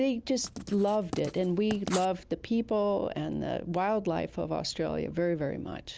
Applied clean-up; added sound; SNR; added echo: none; Writing; 12 dB; none.